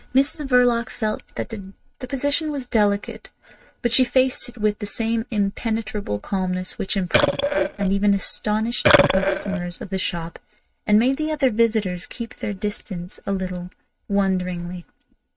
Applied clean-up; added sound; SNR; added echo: neural mask model RNNoise.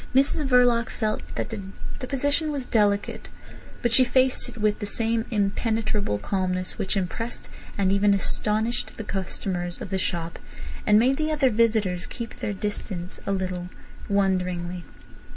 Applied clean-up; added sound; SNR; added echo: none; none; none; none.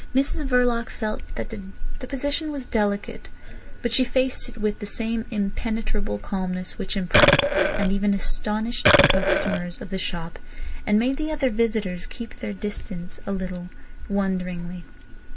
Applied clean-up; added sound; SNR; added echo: none; Burping, eructation; -4 dB; none.